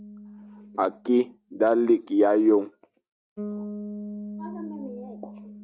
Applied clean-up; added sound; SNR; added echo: neural mask model RNNoise.